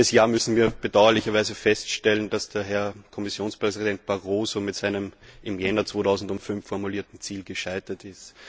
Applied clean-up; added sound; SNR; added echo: none; none; none; none.